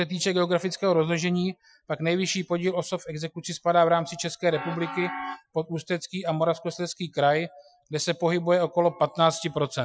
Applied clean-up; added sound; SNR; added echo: classical method Wiener filter.